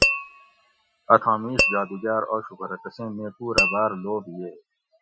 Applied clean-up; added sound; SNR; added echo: classical method Wiener filter.